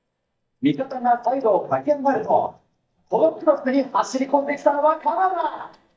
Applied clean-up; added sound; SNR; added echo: neural mask model DeepFilterNet 3.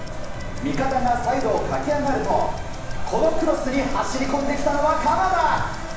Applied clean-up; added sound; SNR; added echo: none; Tick-tock; 5 dB; reverberation time 0.9 s.